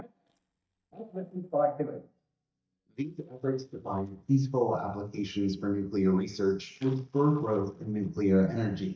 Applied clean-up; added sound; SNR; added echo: neural mask model DeepFilterNet 3.